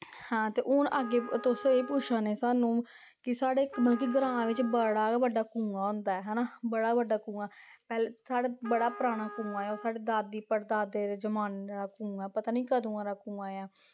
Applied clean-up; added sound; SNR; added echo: none; Trumpet; 15 dB; none.